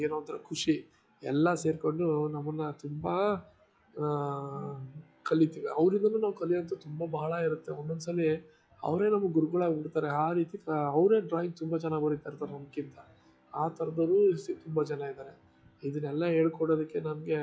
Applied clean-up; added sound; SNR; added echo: classical method log-MMSE.